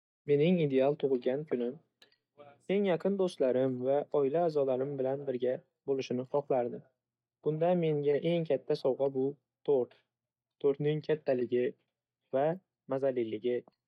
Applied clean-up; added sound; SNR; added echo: neural mask model DeepFilterNet 3.